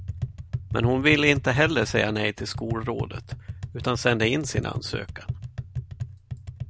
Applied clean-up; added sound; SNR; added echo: none; Tap; 7 dB; none.